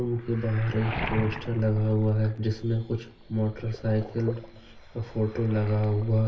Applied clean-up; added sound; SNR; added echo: none; Waves, surf; 12 dB; reverberation time 0.2 s.